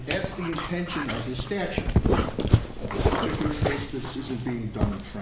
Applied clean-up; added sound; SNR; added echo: none; Dog; -4 dB; none.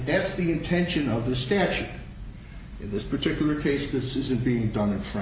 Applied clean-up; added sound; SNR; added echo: none; none; none; none.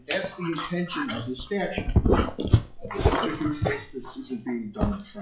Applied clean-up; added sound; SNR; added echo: classical method log-MMSE.